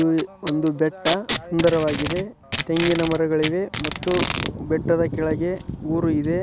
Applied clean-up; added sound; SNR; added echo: none; Packing tape, duct tape; 6 dB; none.